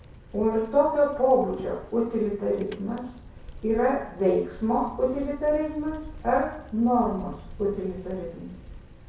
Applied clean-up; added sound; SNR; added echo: none; Bicycle; 16 dB; reverberation time 0.6 s.